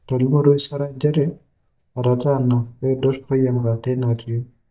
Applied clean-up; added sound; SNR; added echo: neural mask model DeepFilterNet 3.